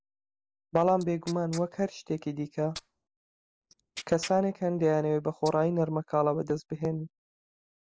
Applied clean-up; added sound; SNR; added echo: neural mask model Resemble Enhance denoiser.